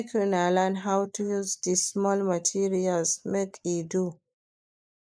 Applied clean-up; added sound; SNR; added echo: neural mask model Resemble Enhance denoiser.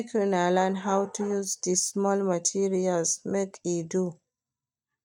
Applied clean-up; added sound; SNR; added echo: neural mask model DeepFilterNet 3.